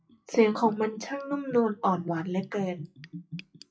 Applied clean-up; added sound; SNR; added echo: classical method WPE with log-MMSE.